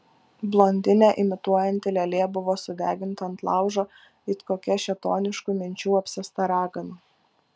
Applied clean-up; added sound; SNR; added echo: none; none; none; none.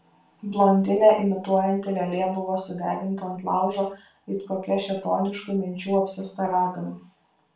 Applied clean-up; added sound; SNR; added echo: none; none; none; reverberation time 0.3 s.